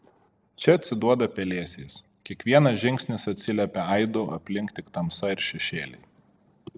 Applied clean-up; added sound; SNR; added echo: neural separator model SepFormer DNS4.